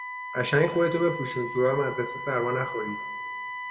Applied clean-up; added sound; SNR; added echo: none; Wind instrument, woodwind instrument; 8 dB; reverberation time 1.0 s.